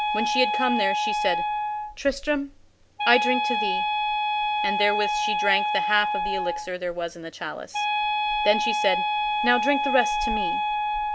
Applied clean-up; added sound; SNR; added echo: none; Wind instrument, woodwind instrument; -2 dB; none.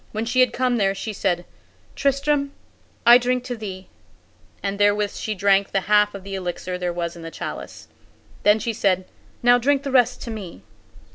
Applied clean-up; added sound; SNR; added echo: none; none; none; none.